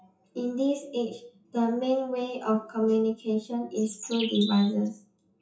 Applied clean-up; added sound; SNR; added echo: classical method WPE with log-MMSE.